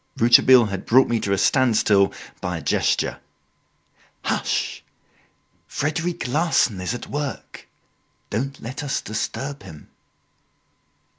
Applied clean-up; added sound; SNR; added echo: none; none; none; none.